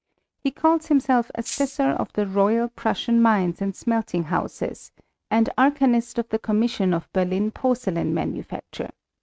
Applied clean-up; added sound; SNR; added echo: neural mask model RNNoise.